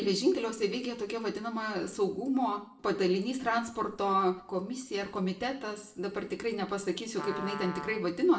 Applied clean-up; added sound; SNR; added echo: none; Trumpet; 13 dB; reverberation time 0.4 s.